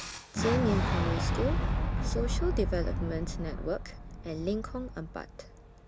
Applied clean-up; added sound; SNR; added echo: none; Boom; -3 dB; none.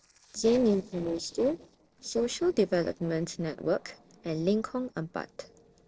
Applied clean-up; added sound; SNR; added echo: neural separator model SepFormer DNS4.